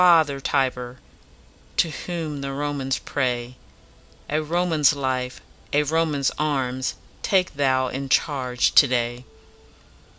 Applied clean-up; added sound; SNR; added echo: none; none; none; none.